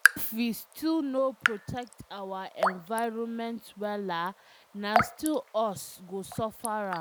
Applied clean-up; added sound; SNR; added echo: none; Raindrop / Drip; 1 dB; none.